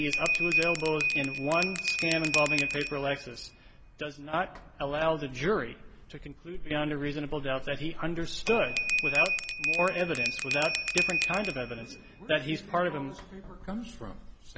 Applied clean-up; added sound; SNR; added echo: none; Bell; 1 dB; none.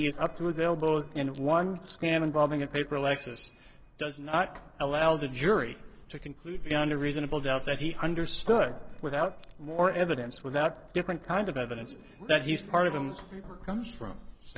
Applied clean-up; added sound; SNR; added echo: neural separator model SepFormer DNS4.